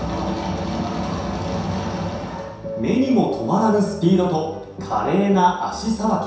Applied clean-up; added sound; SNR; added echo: none; none; none; reverberation time 0.7 s.